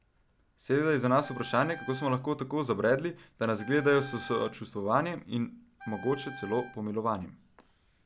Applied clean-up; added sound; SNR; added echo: none; Wind instrument, woodwind instrument; 17 dB; none.